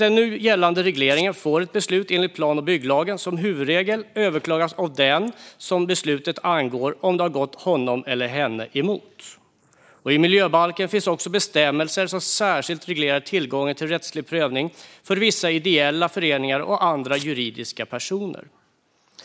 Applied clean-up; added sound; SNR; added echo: neural mask model Resemble Enhance denoiser.